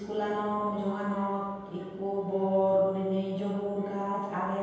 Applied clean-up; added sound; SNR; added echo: none; none; none; reverberation time 1.2 s.